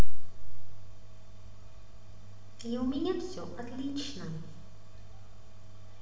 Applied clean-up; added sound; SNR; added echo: none; none; none; reverberation time 1.2 s.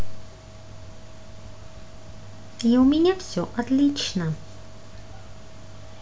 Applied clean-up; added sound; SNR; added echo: none; none; none; none.